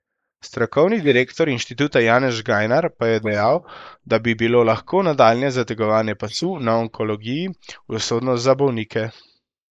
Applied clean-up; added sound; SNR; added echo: neural mask model Resemble Enhance denoiser.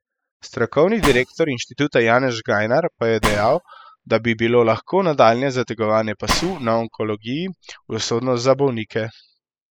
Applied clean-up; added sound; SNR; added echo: classical method spectral subtraction.